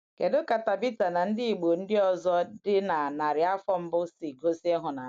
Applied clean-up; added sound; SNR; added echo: none; none; none; none.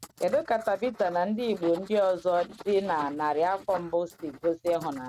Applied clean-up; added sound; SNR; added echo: neural mask model RNNoise.